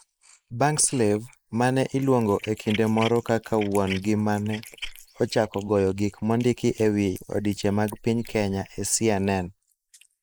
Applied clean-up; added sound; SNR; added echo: neural mask model Resemble Enhance denoiser.